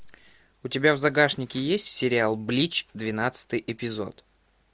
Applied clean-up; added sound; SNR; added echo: none; none; none; none.